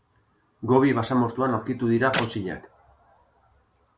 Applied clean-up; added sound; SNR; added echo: none; Clapping; 8 dB; none.